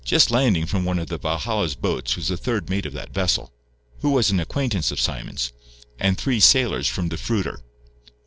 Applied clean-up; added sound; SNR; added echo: neural separator model SepFormer DNS4.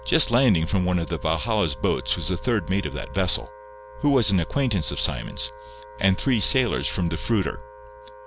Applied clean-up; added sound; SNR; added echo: none; Wind instrument, woodwind instrument; 20 dB; none.